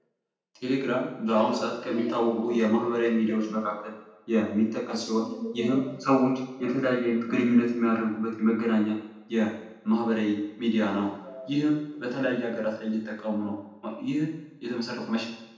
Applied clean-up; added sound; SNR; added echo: none; none; none; reverberation time 0.9 s.